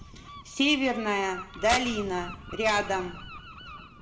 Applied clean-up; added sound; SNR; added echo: none; Gull, seagull; 13 dB; reverberation time 0.6 s.